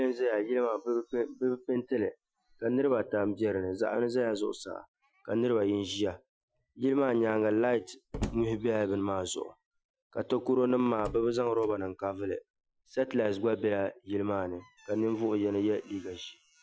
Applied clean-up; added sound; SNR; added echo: classical method Wiener filter.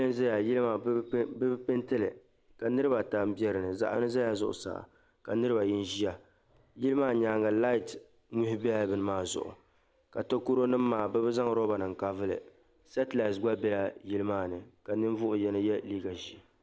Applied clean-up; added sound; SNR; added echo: none; none; none; none.